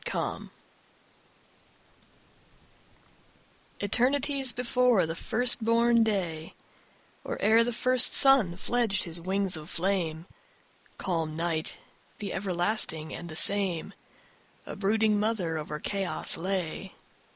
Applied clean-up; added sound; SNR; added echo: neural mask model Resemble Enhance denoiser.